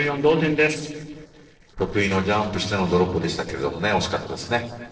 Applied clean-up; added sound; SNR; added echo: neural separator model SepFormer DNS4.